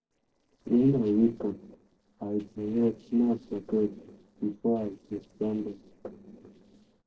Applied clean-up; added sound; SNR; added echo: neural separator model SepFormer DNS4.